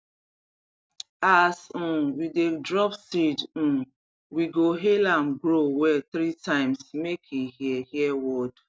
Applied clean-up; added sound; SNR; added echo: none; none; none; none.